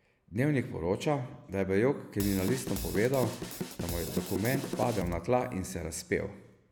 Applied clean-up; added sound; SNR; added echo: none; Drum kit; 6 dB; none.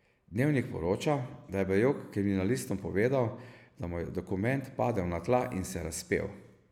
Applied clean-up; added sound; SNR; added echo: none; none; none; none.